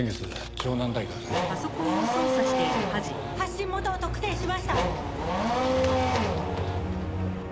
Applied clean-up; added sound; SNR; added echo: none; Race car, auto racing / Accelerating, revving, vroom; -2 dB; none.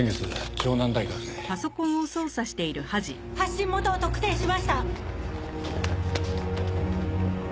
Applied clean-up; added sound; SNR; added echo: none; none; none; none.